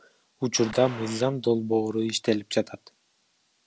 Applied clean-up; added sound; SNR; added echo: none; Gunshot, gunfire; 14 dB; none.